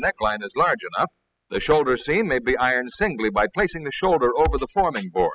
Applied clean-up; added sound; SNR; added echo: classical method spectral subtraction.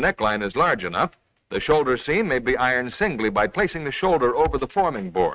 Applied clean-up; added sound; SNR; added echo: neural mask model RNNoise.